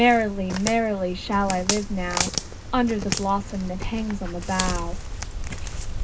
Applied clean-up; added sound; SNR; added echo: none; Walk, footsteps; 4 dB; reverberation time 0.2 s.